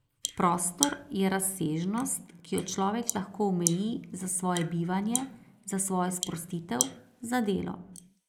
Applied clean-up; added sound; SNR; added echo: neural mask model Resemble Enhance denoiser.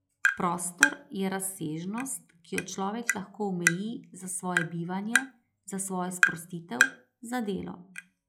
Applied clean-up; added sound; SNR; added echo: classical method log-MMSE.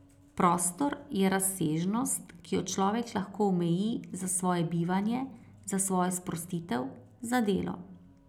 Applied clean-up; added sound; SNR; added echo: none; none; none; none.